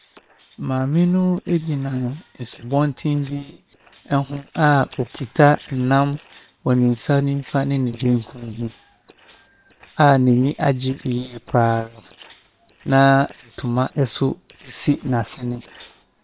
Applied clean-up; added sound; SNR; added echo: neural separator model SepFormer WHAM!.